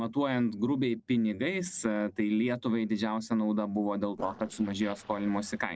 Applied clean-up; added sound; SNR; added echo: neural separator model SepFormer DNS4.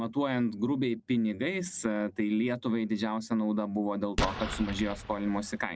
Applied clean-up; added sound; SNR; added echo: none; Explosion; 6 dB; none.